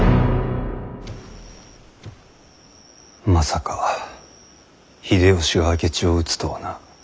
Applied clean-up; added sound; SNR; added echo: none; none; none; none.